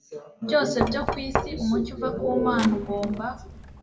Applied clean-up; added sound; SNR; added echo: none; Knock; 6 dB; reverberation time 0.7 s.